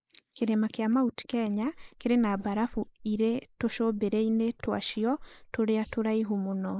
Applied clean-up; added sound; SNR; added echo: neural mask model Resemble Enhance denoiser.